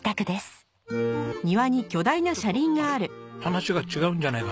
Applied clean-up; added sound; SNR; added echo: none; none; none; none.